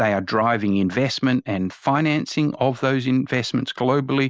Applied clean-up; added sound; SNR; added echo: none; none; none; none.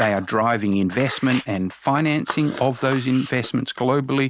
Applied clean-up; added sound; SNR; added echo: none; Chewing, mastication; 15 dB; none.